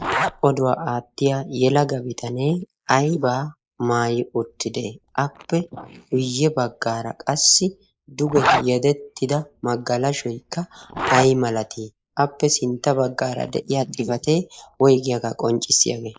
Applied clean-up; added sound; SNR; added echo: neural mask model Resemble Enhance denoiser.